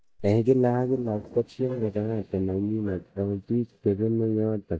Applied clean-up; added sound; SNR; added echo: neural mask model DeepFilterNet 3.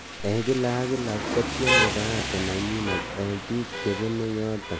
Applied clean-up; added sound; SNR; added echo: none; Rain; 1 dB; none.